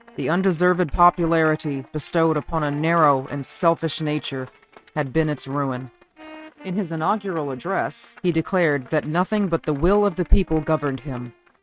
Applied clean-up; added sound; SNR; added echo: neural mask model RNNoise.